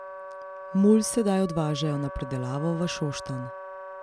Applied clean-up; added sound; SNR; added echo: none; Wind instrument, woodwind instrument; 12 dB; none.